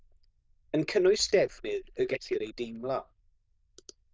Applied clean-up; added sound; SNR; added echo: neural diffusion model UNIVERSE++.